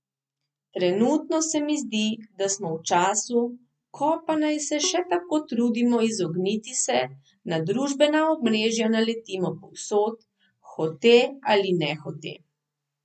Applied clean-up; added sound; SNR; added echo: neural mask model RNNoise.